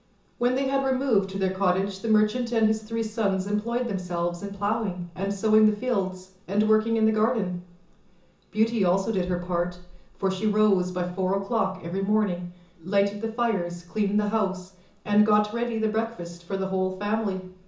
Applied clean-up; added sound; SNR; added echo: none; none; none; reverberation time 0.7 s.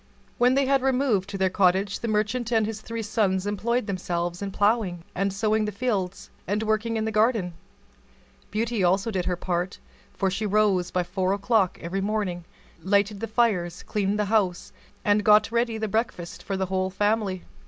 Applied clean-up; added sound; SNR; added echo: none; none; none; none.